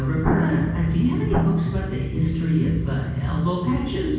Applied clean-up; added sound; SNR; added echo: none; Explosion; 7 dB; reverberation time 1.2 s.